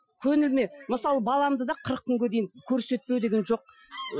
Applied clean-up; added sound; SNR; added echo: classical method Wiener filter.